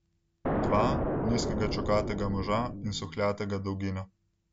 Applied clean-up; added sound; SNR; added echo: none; Explosion; 0 dB; none.